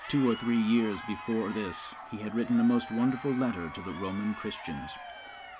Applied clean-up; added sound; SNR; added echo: none; Crowd; 13 dB; none.